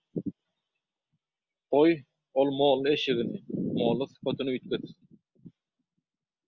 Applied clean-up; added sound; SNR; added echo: none; none; none; none.